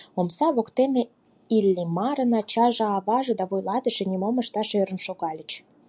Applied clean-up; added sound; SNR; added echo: none; none; none; none.